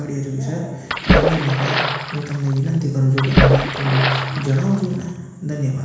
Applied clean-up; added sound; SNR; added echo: none; Splash, splatter; 0 dB; reverberation time 1.1 s.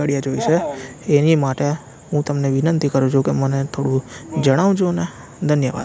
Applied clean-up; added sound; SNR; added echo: none; none; none; none.